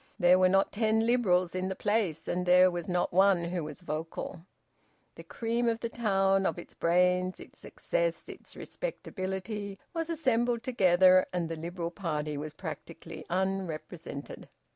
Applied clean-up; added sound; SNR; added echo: none; none; none; none.